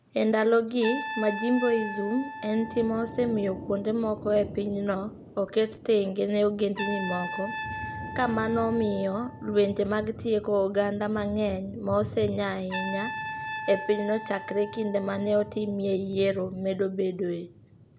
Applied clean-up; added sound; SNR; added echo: none; Trumpet + Thunder; 11 dB; none.